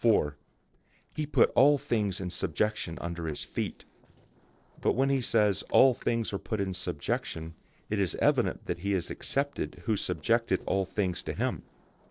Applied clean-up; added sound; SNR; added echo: neural separator model SepFormer DNS4.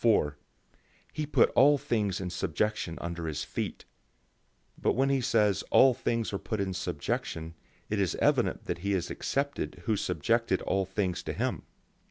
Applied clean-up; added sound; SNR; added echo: none; none; none; none.